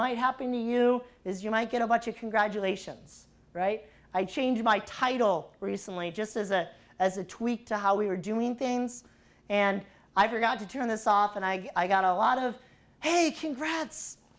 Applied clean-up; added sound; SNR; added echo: none; none; none; none.